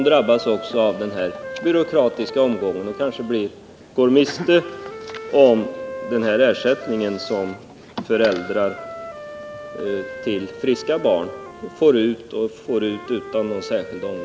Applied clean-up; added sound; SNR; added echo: none; Wind instrument, woodwind instrument; 15 dB; none.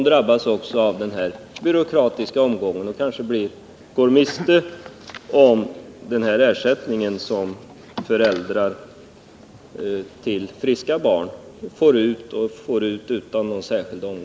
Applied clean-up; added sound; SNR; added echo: none; none; none; none.